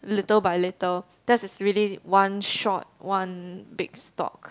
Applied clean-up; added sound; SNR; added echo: none; none; none; none.